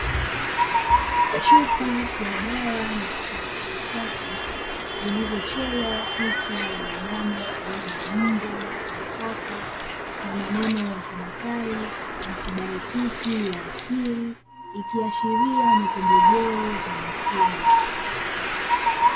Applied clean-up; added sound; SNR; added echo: none; Train; -5 dB; none.